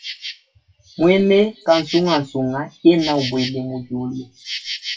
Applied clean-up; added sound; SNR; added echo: classical method WPE with log-MMSE.